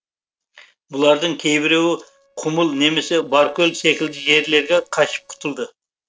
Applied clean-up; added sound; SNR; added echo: neural separator model SepFormer DNS4.